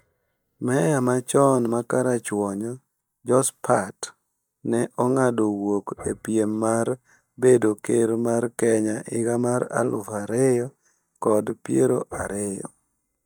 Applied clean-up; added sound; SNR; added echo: neural mask model DeepFilterNet 3.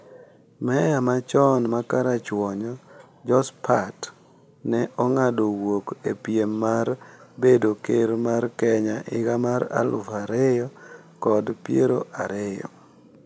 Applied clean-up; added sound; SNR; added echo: none; none; none; none.